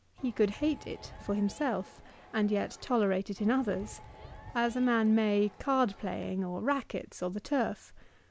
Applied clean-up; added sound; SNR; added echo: none; Crowd; 19 dB; none.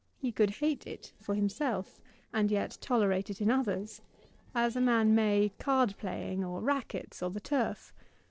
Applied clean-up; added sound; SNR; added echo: neural separator model SepFormer DNS4.